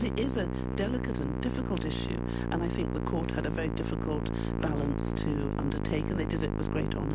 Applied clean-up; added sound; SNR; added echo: none; Musical instrument; -3 dB; none.